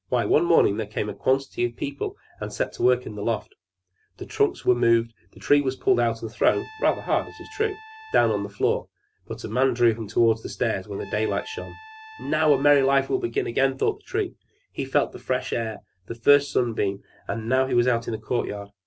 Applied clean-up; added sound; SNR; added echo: none; Trumpet; 20 dB; none.